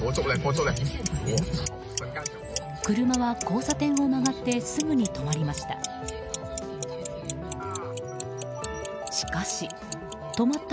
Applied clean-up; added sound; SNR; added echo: none; Clock; 12 dB; none.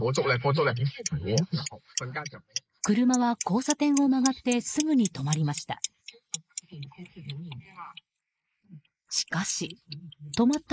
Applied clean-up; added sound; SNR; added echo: neural mask model Resemble Enhance denoiser.